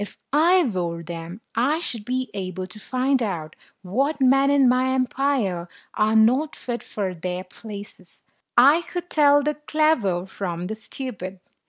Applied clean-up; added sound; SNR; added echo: none; none; none; none.